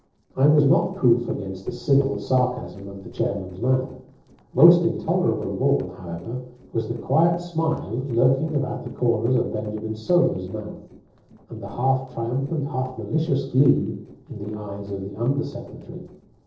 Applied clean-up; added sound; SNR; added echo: neural separator model SepFormer DNS4.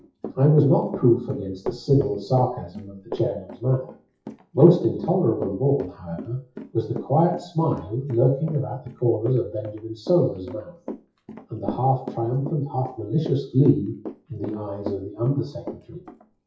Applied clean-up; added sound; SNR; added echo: classical method WPE with log-MMSE.